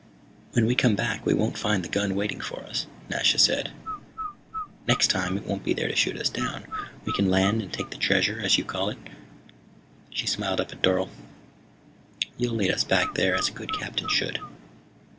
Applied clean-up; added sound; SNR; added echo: none; Bird; 10 dB; none.